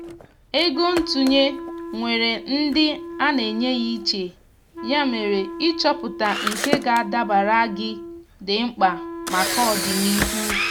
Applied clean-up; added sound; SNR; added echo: none; Camera + Wind instrument, woodwind instrument; 7 dB; none.